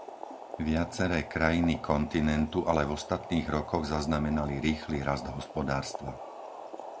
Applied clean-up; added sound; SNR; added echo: none; Boiling; 13 dB; none.